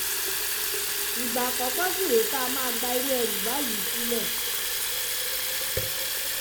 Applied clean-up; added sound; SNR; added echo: none; Fill (with liquid) / Water tap, faucet; -5 dB; none.